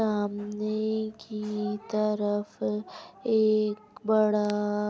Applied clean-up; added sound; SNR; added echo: none; none; none; none.